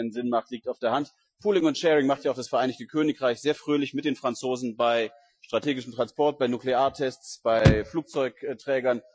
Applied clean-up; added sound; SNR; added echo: classical method Wiener filter.